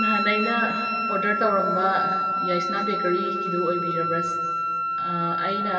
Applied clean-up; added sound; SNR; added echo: none; Wind instrument, woodwind instrument; -1 dB; reverberation time 2.4 s.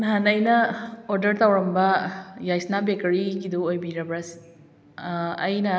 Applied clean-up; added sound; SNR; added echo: none; none; none; none.